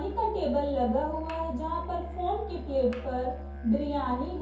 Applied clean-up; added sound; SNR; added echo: none; Musical instrument; 9 dB; reverberation time 0.6 s.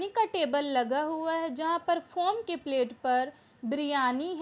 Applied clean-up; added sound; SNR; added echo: none; none; none; none.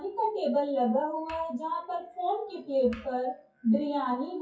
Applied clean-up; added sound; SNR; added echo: classical method WPE with log-MMSE.